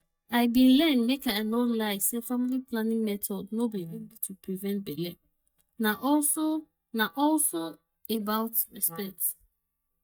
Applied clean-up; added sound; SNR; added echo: neural mask model DeepFilterNet 3.